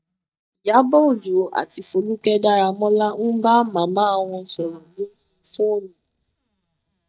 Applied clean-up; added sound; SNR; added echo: neural mask model DeepFilterNet 3.